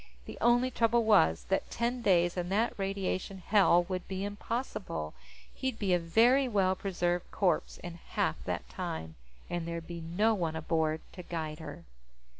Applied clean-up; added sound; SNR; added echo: none; none; none; none.